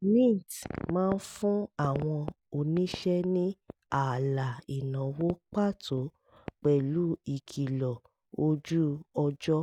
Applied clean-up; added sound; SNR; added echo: none; none; none; none.